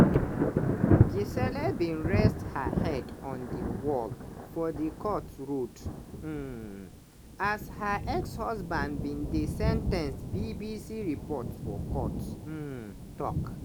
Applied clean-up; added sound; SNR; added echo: none; Thunder; -4 dB; none.